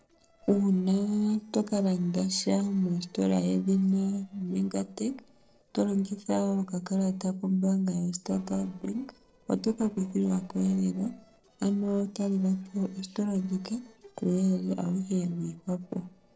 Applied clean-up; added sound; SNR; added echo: neural separator model SepFormer DNS4.